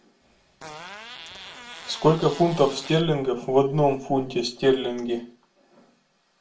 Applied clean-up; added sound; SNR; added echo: none; Fart; 16 dB; reverberation time 0.3 s.